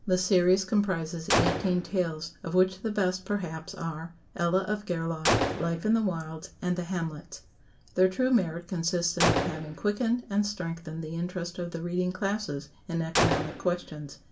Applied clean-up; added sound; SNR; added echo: none; Gunshot, gunfire; 6 dB; reverberation time 0.2 s.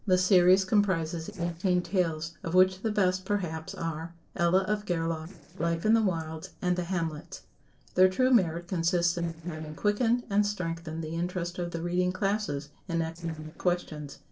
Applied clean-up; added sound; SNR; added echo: neural separator model SepFormer DNS4.